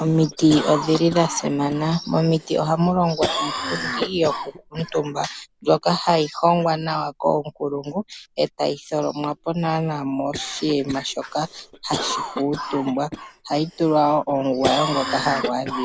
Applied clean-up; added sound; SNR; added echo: none; Cough; 10 dB; none.